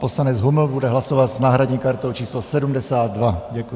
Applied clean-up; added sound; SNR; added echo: none; none; none; none.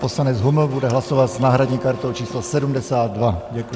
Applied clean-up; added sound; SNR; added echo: none; Mechanisms + Wind instrument, woodwind instrument; 17 dB; none.